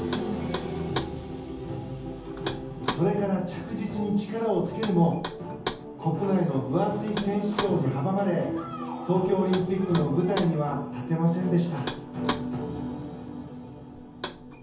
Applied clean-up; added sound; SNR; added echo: none; Knock; 13 dB; reverberation time 0.7 s.